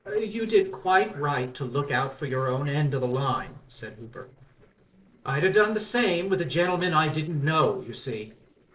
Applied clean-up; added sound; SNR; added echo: neural separator model SepFormer DNS4.